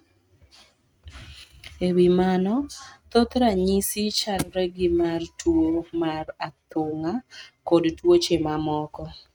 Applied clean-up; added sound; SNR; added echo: neural mask model RNNoise.